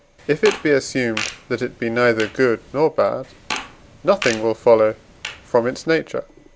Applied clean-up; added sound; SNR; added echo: none; Fart; 13 dB; none.